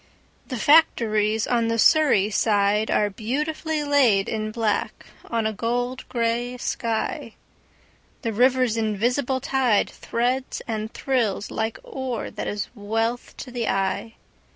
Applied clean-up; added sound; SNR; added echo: none; none; none; none.